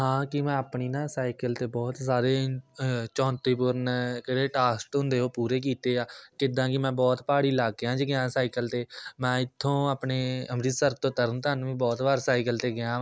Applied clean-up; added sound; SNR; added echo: none; none; none; none.